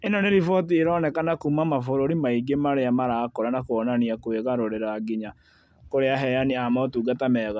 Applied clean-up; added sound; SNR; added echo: none; none; none; none.